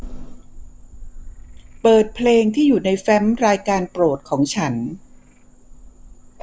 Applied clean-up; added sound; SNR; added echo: none; Frog; 18 dB; none.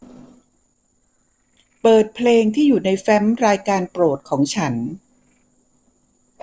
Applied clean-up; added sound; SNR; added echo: neural separator model SepFormer DNS4.